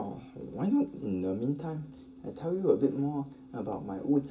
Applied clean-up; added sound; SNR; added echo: none; none; none; reverberation time 0.2 s.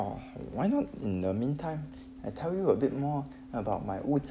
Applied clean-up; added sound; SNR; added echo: none; none; none; none.